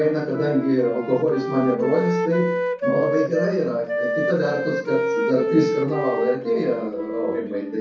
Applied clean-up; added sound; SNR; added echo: none; Wind instrument, woodwind instrument; 3 dB; reverberation time 0.6 s.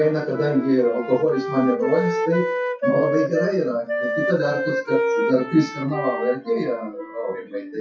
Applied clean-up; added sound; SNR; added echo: classical method WPE with log-MMSE.